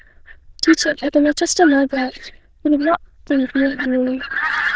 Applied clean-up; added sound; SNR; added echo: neural diffusion model UNIVERSE++.